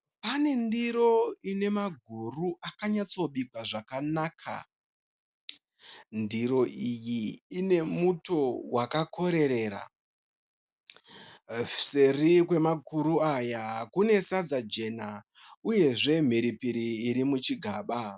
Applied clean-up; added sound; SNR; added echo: none; none; none; none.